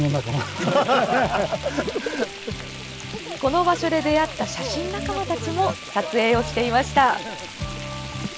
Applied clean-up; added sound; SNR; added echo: none; Frying (food) + Alarm; 14 dB; none.